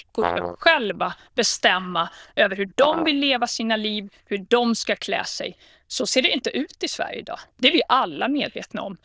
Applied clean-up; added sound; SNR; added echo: neural diffusion model UNIVERSE++.